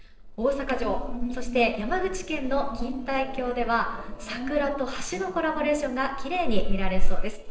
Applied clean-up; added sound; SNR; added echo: neural separator model SepFormer DNS4.